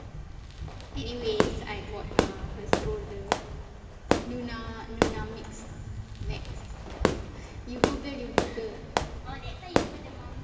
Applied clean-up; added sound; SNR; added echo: none; Fireworks; -4 dB; reverberation time 2.7 s.